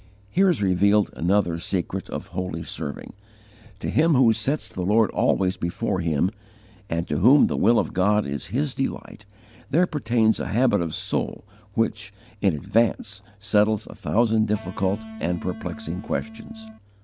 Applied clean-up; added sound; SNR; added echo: none; Electric guitar; 14 dB; none.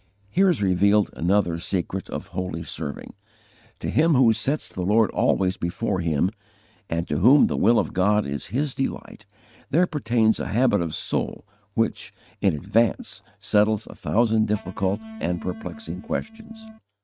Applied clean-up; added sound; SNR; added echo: neural mask model RNNoise.